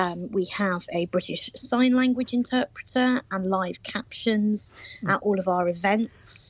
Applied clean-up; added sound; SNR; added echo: none; none; none; none.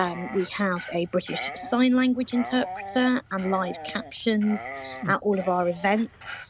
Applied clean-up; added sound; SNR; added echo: none; Dog; 14 dB; none.